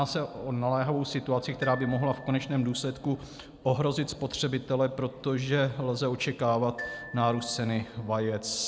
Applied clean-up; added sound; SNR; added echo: none; Glockenspiel; 16 dB; none.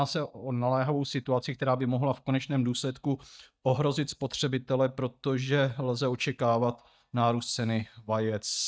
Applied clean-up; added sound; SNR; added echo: neural mask model DeepFilterNet 3.